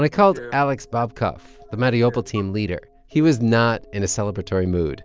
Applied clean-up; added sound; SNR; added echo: none; none; none; none.